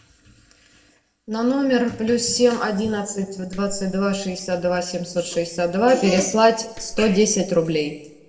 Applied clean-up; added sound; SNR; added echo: none; Clapping; 17 dB; reverberation time 0.8 s.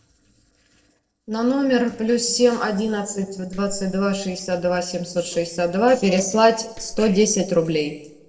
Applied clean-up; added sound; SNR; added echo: neural separator model SepFormer DNS4.